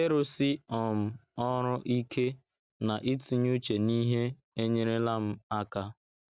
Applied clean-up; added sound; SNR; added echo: none; none; none; none.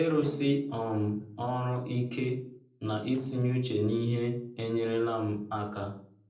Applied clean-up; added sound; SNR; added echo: neural separator model SepFormer DNS4.